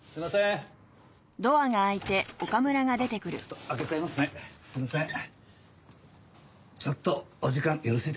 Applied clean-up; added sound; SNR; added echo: none; none; none; none.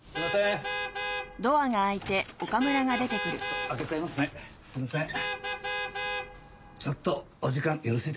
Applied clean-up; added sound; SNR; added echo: none; Vehicle horn, car horn, honking; 6 dB; none.